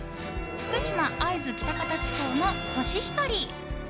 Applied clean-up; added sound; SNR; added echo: none; Bowed string instrument + Wind instrument, woodwind instrument; 8 dB; none.